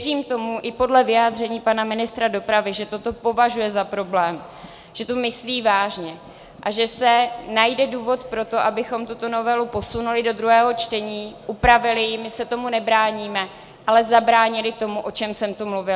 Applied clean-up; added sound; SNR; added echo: none; none; none; none.